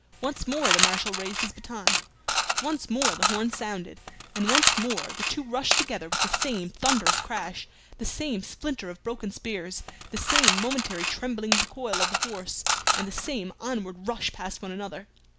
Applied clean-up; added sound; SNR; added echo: none; Coin (dropping) / Mechanisms; -4 dB; none.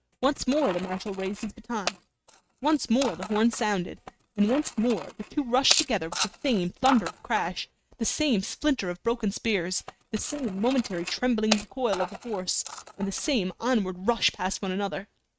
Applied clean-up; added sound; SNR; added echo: neural mask model RNNoise.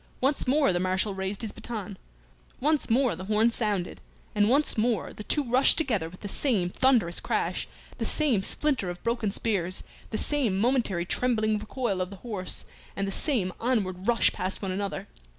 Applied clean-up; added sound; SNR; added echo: none; none; none; none.